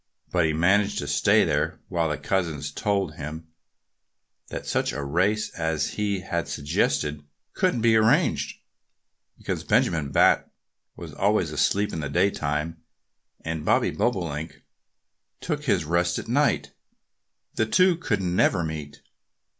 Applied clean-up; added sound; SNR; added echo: none; none; none; none.